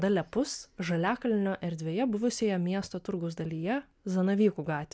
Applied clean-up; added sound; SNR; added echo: none; none; none; none.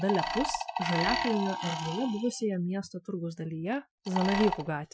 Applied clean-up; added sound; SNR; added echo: classical method Wiener filter.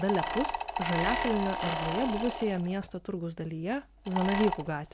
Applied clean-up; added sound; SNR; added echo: none; Mechanisms; 3 dB; none.